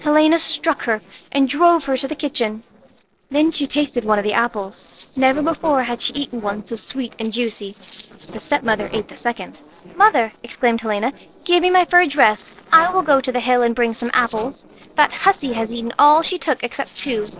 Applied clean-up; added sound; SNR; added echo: neural separator model SepFormer DNS4.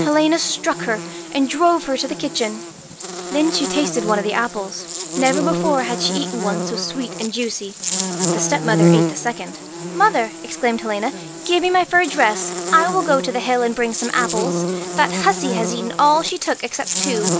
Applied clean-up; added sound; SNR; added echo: none; Buzz; 4 dB; none.